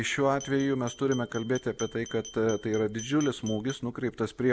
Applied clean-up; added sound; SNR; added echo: none; Glass; 17 dB; none.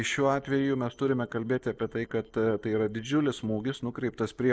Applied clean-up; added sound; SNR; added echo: neural separator model SepFormer DNS4.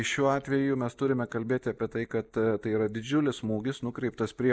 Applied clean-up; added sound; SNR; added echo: neural mask model DeepFilterNet 3.